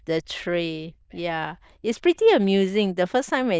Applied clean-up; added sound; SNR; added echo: neural diffusion model UNIVERSE++.